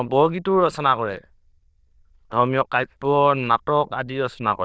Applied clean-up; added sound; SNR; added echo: neural diffusion model UNIVERSE++.